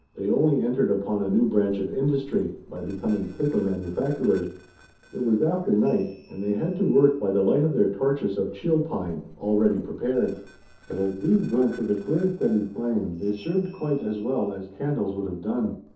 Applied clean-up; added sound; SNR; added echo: neural separator model SepFormer DNS4.